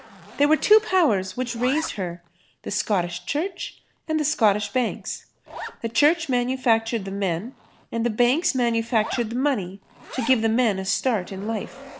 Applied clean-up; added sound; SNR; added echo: none; Zipper (clothing); 18 dB; none.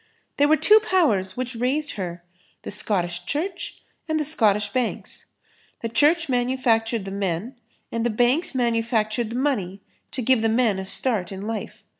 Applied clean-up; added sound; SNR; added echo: none; none; none; none.